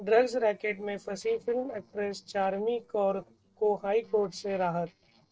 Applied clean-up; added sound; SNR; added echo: neural separator model SepFormer DNS4.